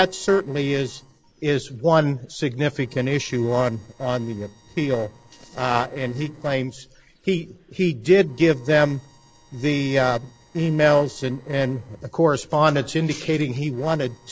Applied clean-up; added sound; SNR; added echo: neural separator model SepFormer DNS4.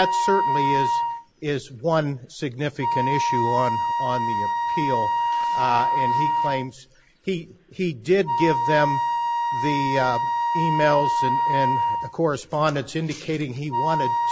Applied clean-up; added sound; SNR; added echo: none; Wind instrument, woodwind instrument; -2 dB; none.